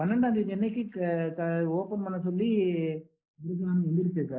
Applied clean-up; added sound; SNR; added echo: neural mask model Resemble Enhance denoiser.